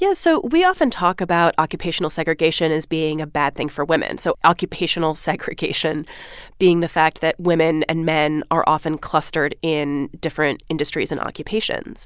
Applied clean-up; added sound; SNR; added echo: none; none; none; none.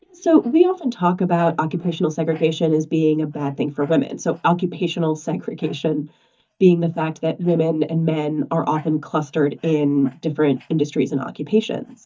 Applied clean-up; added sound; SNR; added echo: neural mask model DeepFilterNet 3.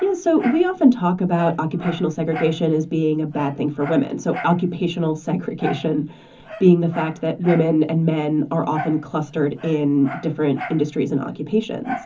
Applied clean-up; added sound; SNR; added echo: none; Dog; 16 dB; reverberation time 0.3 s.